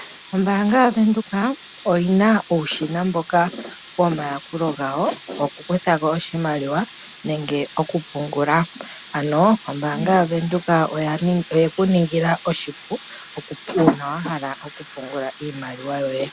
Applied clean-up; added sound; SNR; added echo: none; Sink (filling or washing) / Water tap, faucet; 15 dB; none.